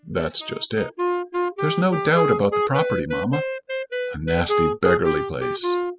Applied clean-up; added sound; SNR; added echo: classical method spectral subtraction.